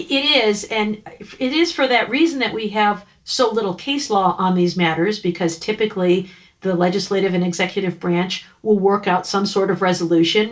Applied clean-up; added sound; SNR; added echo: none; none; none; reverberation time 0.2 s.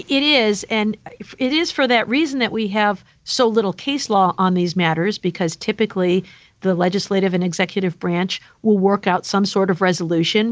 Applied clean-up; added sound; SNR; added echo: none; none; none; none.